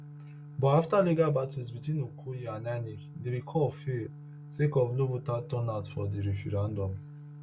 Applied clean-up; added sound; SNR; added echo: none; Organ; 15 dB; none.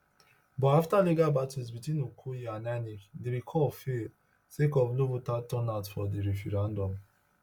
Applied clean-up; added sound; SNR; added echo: none; none; none; none.